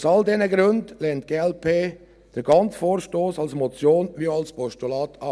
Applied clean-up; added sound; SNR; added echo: none; none; none; none.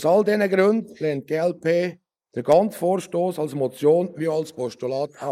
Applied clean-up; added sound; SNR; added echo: neural mask model Resemble Enhance denoiser.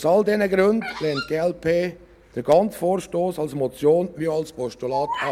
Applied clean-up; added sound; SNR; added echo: none; Bird vocalization, bird call, bird song; 14 dB; none.